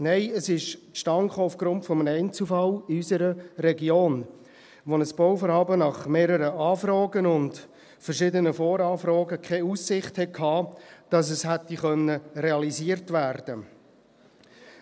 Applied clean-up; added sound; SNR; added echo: none; none; none; none.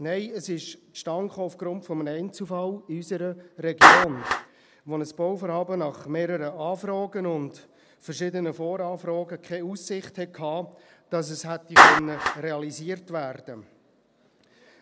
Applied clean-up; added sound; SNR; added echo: none; Clapping; -5 dB; none.